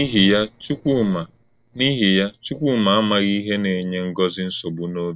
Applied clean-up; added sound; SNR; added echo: neural separator model SepFormer DNS4.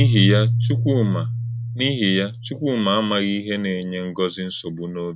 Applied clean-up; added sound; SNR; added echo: none; Keyboard (musical); 1 dB; none.